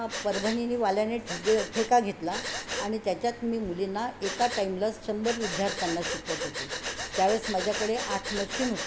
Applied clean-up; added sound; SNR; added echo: none; Breathing; 7 dB; none.